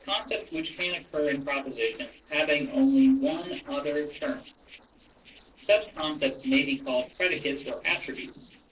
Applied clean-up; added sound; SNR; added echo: neural separator model SepFormer DNS4.